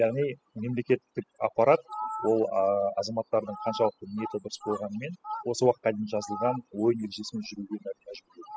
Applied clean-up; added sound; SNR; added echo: classical method spectral subtraction.